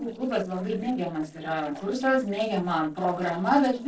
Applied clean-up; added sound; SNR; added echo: neural separator model SepFormer DNS4.